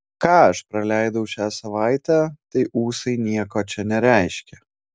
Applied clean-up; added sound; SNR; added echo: none; none; none; none.